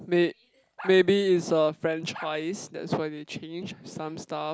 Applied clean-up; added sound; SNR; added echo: none; Bark; 19 dB; none.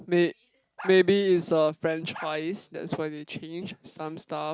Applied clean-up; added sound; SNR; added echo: neural mask model RNNoise.